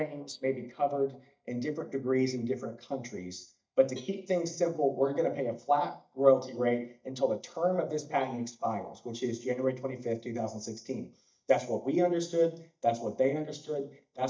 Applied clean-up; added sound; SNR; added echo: neural mask model DeepFilterNet 3.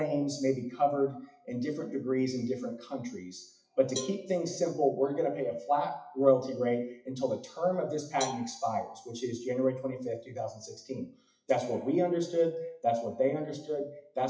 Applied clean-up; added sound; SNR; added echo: classical method WPE with log-MMSE.